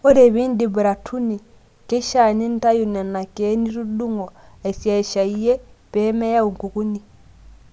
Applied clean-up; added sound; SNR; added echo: none; none; none; none.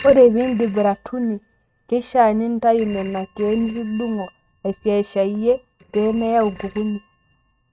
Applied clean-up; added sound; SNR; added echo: neural mask model RNNoise.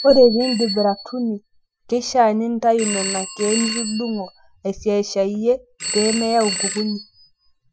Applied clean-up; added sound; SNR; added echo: classical method Wiener filter.